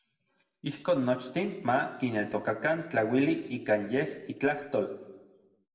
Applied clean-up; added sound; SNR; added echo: none; none; none; reverberation time 0.9 s.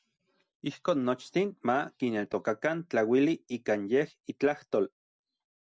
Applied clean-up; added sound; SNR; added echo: none; none; none; none.